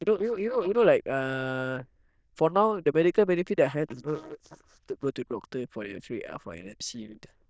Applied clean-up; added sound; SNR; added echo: neural diffusion model UNIVERSE++.